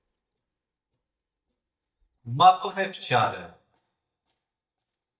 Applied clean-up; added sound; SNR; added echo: neural mask model DeepFilterNet 3.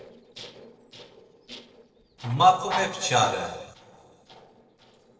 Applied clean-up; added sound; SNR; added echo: neural separator model SepFormer DNS4.